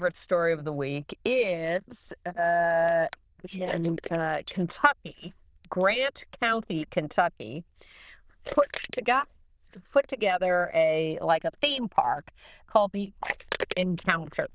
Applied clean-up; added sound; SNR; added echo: neural diffusion model UNIVERSE++.